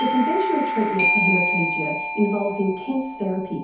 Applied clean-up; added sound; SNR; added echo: none; Doorbell; 0 dB; reverberation time 0.6 s.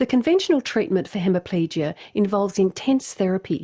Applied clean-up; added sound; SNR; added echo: none; none; none; none.